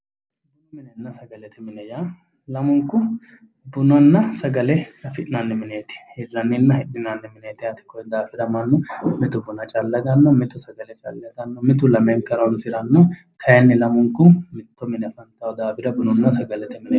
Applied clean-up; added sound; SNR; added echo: none; none; none; none.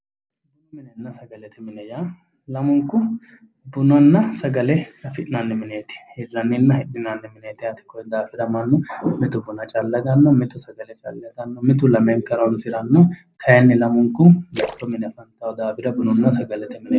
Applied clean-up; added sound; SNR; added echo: none; Splash, splatter; 14 dB; none.